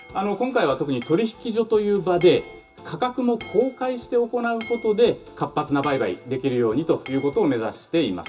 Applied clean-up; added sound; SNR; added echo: none; Hammer / Chink, clink; 15 dB; reverberation time 0.2 s.